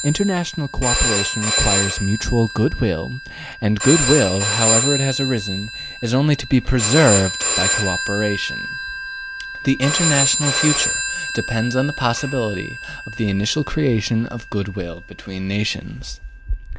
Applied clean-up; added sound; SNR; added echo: none; Telephone; 2 dB; none.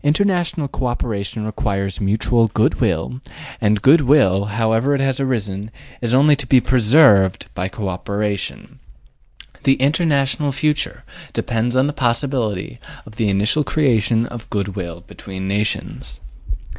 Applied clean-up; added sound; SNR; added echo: none; none; none; none.